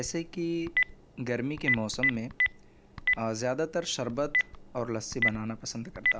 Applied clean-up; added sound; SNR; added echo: none; Telephone; -1 dB; none.